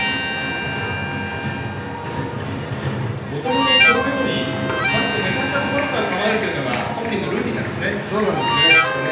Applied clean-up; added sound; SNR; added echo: none; Harmonica; 0 dB; reverberation time 0.9 s.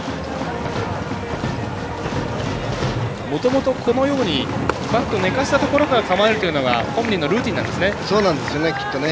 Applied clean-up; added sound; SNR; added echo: none; none; none; none.